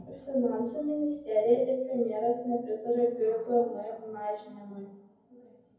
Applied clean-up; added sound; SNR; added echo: none; none; none; reverberation time 0.9 s.